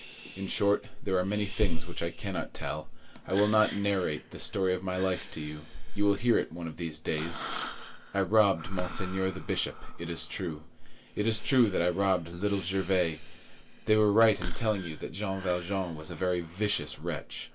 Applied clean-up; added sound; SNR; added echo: none; Breathing; 18 dB; reverberation time 0.2 s.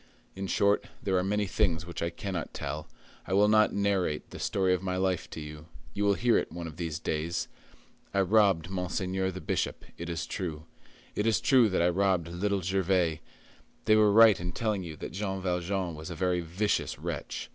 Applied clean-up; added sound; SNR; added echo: none; none; none; none.